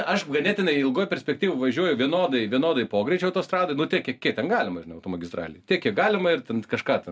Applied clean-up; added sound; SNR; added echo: none; none; none; none.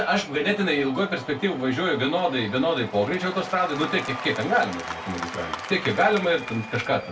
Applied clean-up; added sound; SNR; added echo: none; Applause / Crowd / Cheering; 11 dB; reverberation time 0.2 s.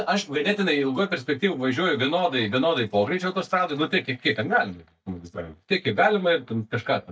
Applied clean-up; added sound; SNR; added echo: neural mask model DeepFilterNet 3.